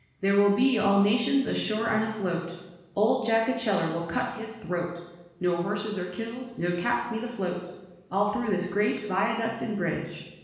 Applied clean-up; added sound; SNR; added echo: none; none; none; reverberation time 1.1 s.